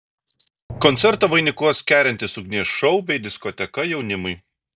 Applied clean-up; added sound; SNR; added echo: none; Drum; 16 dB; none.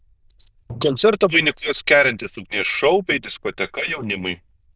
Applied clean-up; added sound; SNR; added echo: neural diffusion model UNIVERSE++.